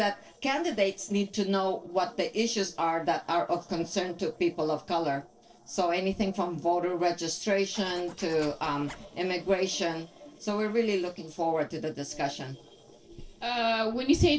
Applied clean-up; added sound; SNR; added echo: neural separator model SepFormer DNS4.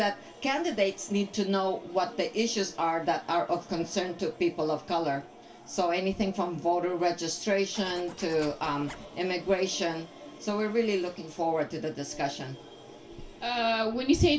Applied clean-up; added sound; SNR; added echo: none; Zipper (clothing); 17 dB; reverberation time 0.2 s.